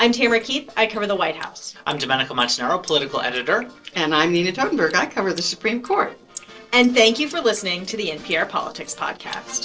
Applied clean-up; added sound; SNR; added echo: neural separator model SepFormer DNS4.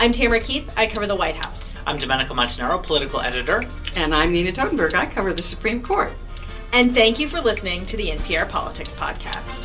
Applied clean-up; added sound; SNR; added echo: none; Sink (filling or washing); 9 dB; reverberation time 0.2 s.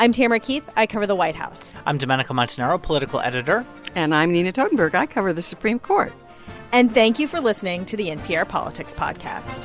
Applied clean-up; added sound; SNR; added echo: none; none; none; none.